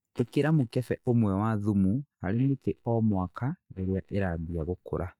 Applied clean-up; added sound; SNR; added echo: neural mask model DeepFilterNet 3.